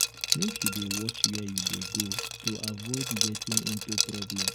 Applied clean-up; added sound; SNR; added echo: none; Liquid; -4 dB; none.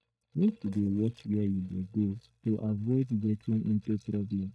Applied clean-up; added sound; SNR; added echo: neural mask model DeepFilterNet 3.